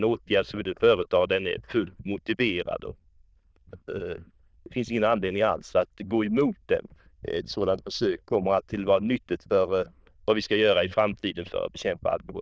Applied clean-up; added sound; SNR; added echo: neural diffusion model UNIVERSE++.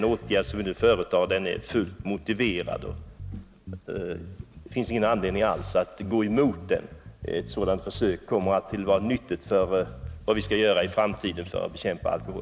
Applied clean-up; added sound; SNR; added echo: none; Bass guitar; 14 dB; none.